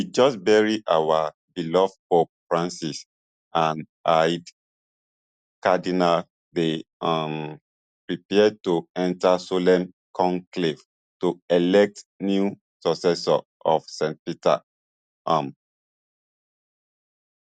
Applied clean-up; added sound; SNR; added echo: none; none; none; none.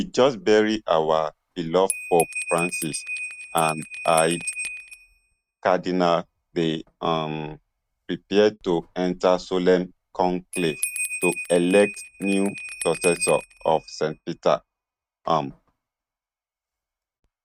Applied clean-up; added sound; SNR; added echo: neural mask model RNNoise.